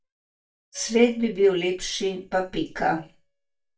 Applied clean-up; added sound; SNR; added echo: neural mask model DeepFilterNet 3.